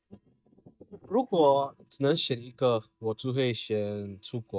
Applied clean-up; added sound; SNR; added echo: neural mask model DeepFilterNet 3.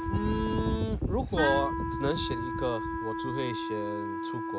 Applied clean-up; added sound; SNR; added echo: none; Wind instrument, woodwind instrument; 3 dB; none.